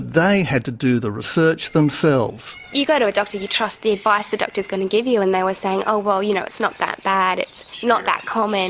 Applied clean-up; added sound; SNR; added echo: none; none; none; none.